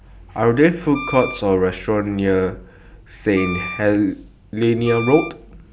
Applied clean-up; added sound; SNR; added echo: none; Wind instrument, woodwind instrument; 11 dB; none.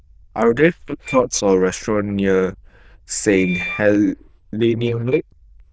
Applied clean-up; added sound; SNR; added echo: neural diffusion model UNIVERSE++.